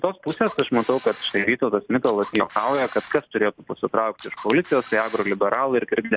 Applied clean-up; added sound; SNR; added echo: none; Camera; 15 dB; none.